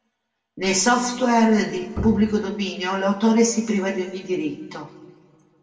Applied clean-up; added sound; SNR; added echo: none; Bowed string instrument; 11 dB; reverberation time 1.2 s.